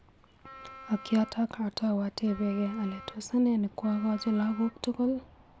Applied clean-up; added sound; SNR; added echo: none; Wind instrument, woodwind instrument; 18 dB; none.